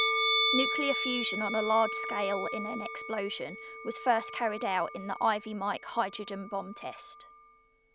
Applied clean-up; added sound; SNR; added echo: none; Musical instrument; 2 dB; none.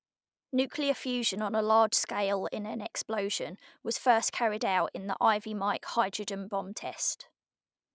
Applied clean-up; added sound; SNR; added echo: none; none; none; none.